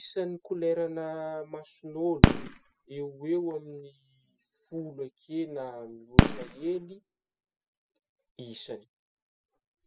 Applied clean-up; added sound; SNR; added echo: classical method spectral subtraction.